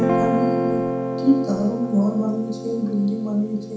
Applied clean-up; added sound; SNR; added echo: none; Guitar; 2 dB; reverberation time 0.7 s.